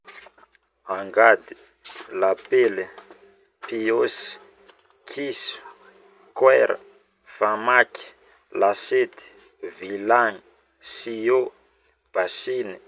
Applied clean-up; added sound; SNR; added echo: none; none; none; none.